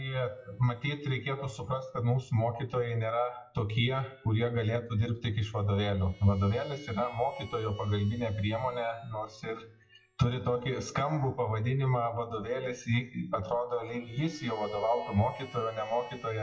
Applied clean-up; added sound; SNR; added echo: classical method WPE with log-MMSE.